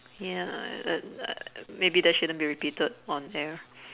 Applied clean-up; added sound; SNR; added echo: none; none; none; none.